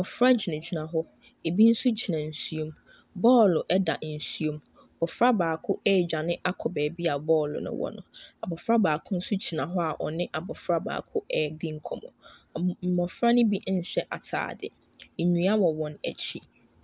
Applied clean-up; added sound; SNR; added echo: none; none; none; none.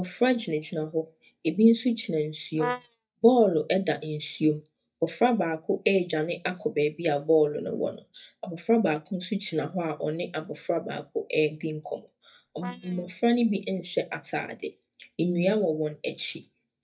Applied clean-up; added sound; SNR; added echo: neural mask model DeepFilterNet 3.